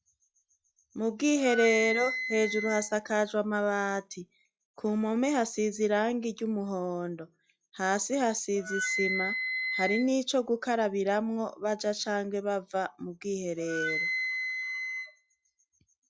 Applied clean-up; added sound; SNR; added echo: classical method log-MMSE.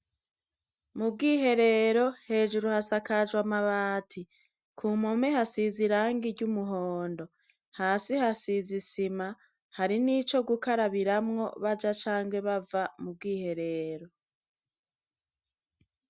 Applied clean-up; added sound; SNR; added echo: none; none; none; none.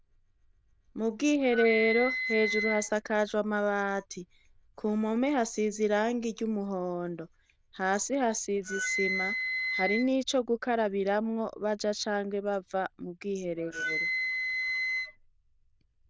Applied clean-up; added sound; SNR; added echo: neural diffusion model UNIVERSE++.